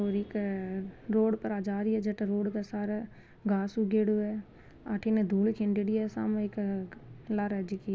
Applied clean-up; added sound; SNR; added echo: none; none; none; none.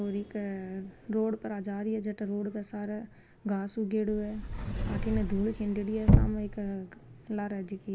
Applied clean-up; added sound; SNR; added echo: none; Sliding door / Slam / Wood; -5 dB; none.